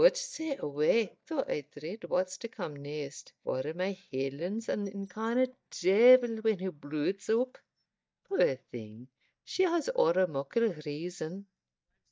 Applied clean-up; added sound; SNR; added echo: neural mask model DeepFilterNet 3.